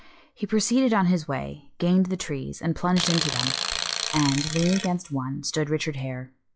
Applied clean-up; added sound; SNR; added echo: classical method log-MMSE.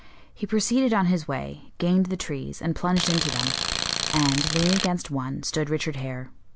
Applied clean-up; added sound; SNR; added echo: none; Tools; 1 dB; none.